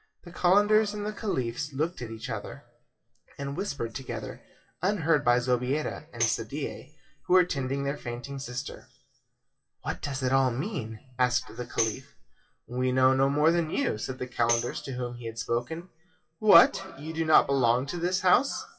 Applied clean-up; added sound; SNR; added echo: classical method WPE with log-MMSE.